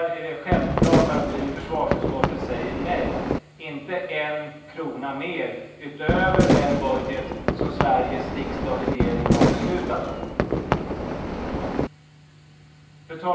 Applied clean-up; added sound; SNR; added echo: none; Fireworks; -5 dB; reverberation time 0.9 s.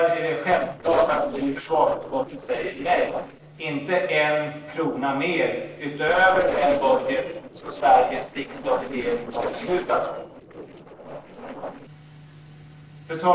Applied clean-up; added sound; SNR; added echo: neural separator model SepFormer DNS4.